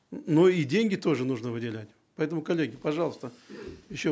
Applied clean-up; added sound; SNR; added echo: none; none; none; none.